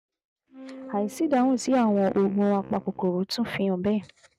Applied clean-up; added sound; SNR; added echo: neural mask model RNNoise.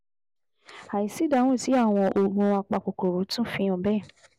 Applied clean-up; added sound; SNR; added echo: none; none; none; none.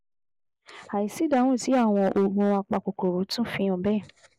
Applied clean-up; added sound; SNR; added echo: neural mask model Resemble Enhance denoiser.